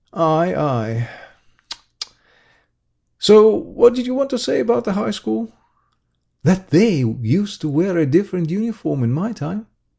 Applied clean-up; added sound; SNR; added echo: none; none; none; none.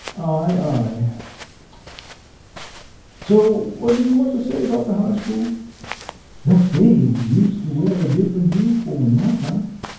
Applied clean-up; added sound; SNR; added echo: none; Walk, footsteps; 19 dB; reverberation time 0.9 s.